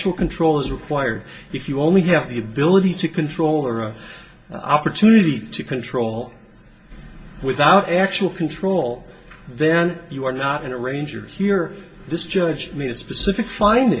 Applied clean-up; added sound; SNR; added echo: none; none; none; reverberation time 0.2 s.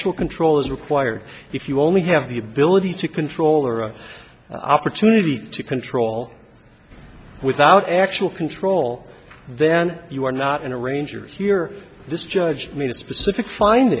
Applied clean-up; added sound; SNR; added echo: none; none; none; none.